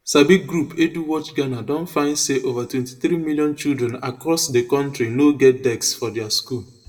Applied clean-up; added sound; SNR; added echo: none; none; none; reverberation time 0.6 s.